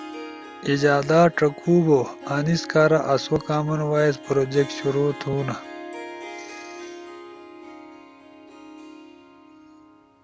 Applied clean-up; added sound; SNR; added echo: none; Harp; 15 dB; none.